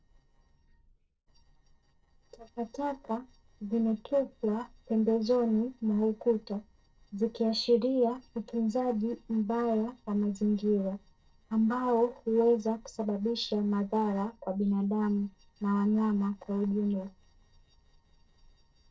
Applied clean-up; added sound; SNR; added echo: neural separator model SepFormer DNS4.